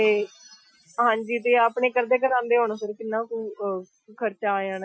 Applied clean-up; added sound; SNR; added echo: classical method Wiener filter.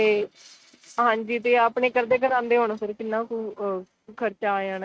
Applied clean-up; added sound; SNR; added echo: neural mask model RNNoise.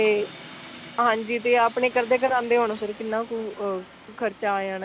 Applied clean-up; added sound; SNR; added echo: none; Train; 17 dB; none.